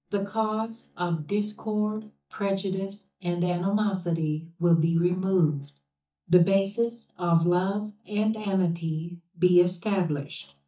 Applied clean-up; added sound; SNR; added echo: neural mask model DeepFilterNet 3.